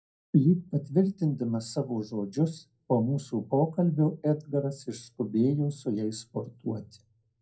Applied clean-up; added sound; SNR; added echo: none; none; none; reverberation time 0.2 s.